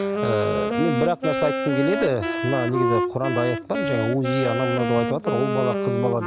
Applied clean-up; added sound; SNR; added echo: none; Wind instrument, woodwind instrument; 1 dB; none.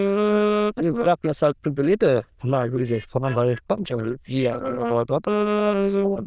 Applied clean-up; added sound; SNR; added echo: neural diffusion model UNIVERSE++.